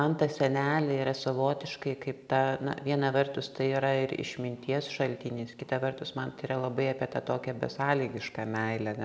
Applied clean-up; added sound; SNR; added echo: none; none; none; none.